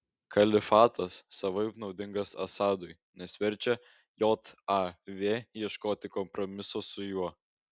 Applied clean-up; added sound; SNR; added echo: none; none; none; none.